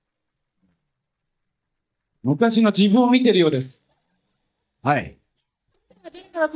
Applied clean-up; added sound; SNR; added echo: neural mask model DeepFilterNet 3.